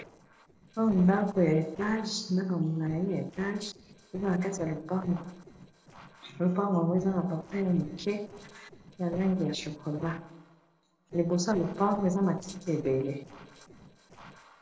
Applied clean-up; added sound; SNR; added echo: neural separator model SepFormer DNS4.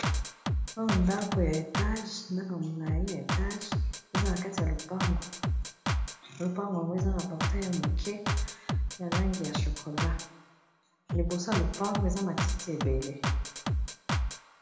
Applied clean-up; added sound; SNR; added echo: none; Drum kit; -3 dB; reverberation time 0.8 s.